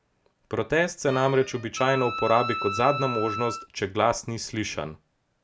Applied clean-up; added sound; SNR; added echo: none; Wind instrument, woodwind instrument; 7 dB; none.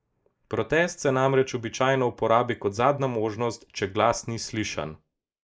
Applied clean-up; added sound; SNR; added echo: neural mask model Resemble Enhance denoiser.